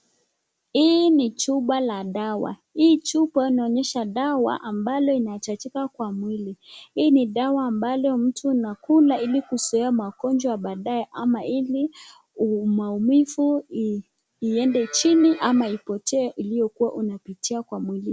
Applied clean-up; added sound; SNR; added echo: none; none; none; none.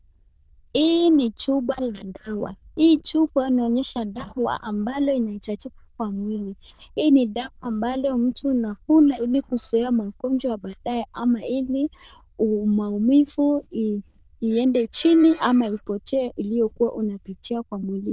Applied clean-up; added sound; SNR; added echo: neural diffusion model UNIVERSE++.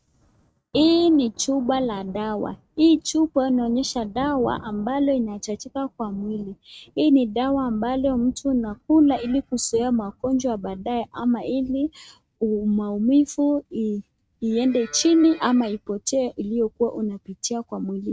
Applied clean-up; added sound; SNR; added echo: neural mask model RNNoise.